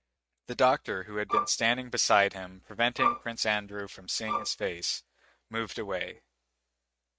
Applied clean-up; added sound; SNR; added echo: neural mask model RNNoise.